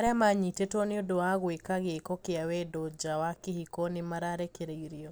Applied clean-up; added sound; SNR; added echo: none; none; none; none.